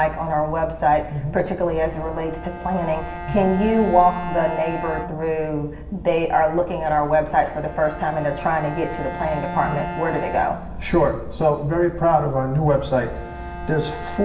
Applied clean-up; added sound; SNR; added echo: none; Bowed string instrument; 13 dB; reverberation time 1.1 s.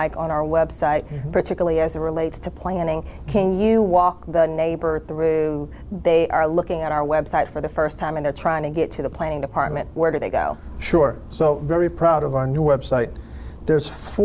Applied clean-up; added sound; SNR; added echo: none; none; none; none.